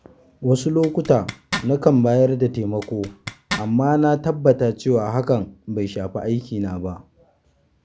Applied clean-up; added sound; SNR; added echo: none; Zipper (clothing); 12 dB; none.